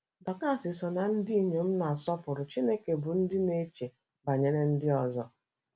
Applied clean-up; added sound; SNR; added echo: none; none; none; none.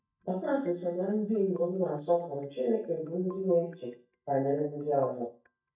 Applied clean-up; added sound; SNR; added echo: neural mask model DeepFilterNet 3.